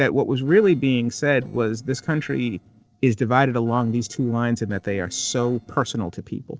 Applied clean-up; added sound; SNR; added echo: neural separator model SepFormer DNS4.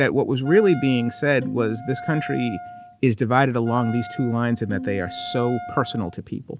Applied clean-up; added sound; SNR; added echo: none; Bowed string instrument + Wind instrument, woodwind instrument; 13 dB; none.